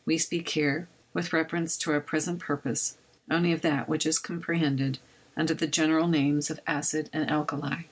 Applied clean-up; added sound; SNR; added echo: none; none; none; none.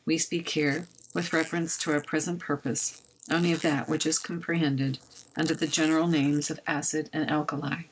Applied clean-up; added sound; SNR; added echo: neural mask model Resemble Enhance denoiser.